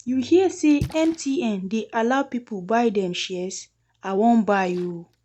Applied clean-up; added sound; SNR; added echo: none; Splash, splatter; 19 dB; none.